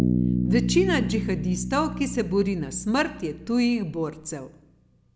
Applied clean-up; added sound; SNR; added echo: none; Bass guitar; 3 dB; none.